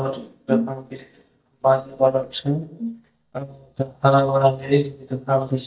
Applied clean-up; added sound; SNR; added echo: neural mask model DeepFilterNet 3.